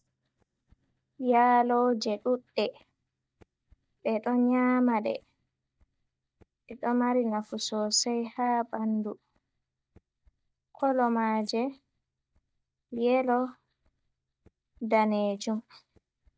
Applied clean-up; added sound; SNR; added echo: neural mask model DeepFilterNet 3.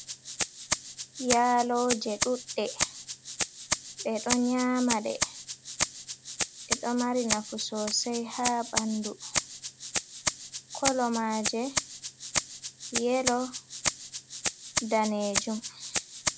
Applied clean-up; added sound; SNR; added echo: none; Rattle (instrument); 2 dB; none.